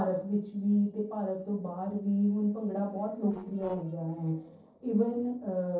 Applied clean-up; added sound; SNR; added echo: neural separator model SepFormer DNS4.